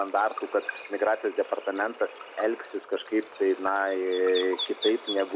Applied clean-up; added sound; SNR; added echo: none; Water / Bird; 10 dB; none.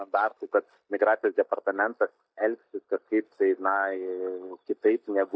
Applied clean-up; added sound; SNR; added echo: neural mask model DeepFilterNet 3.